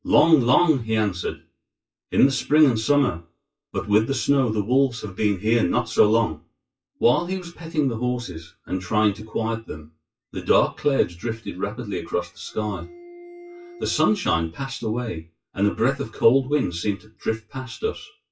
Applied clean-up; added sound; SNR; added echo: classical method WPE with log-MMSE.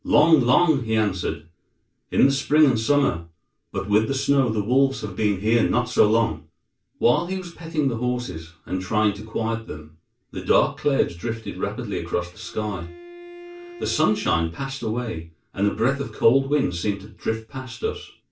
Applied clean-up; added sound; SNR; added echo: none; Bowed string instrument; 17 dB; reverberation time 0.2 s.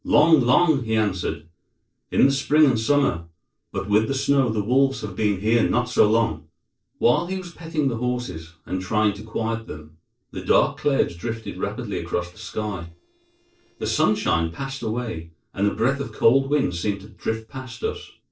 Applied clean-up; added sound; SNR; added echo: neural separator model SepFormer DNS4.